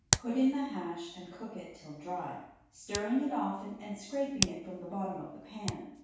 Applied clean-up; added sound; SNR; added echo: none; Hands; 4 dB; reverberation time 0.6 s.